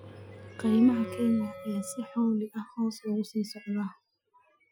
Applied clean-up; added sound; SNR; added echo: classical method Wiener filter.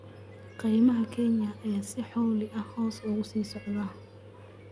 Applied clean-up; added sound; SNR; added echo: none; none; none; none.